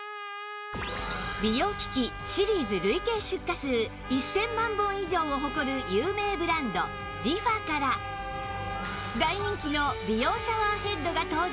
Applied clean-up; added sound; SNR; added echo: none; Trumpet; 10 dB; none.